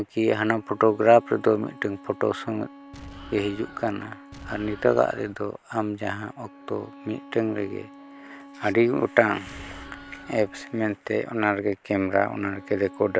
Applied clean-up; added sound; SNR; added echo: none; Bowed string instrument + Explosion; 19 dB; none.